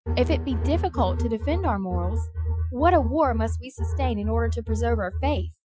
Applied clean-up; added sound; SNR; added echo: classical method Wiener filter.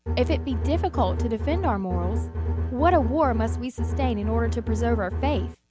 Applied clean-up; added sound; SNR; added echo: none; Bowed string instrument; 0 dB; none.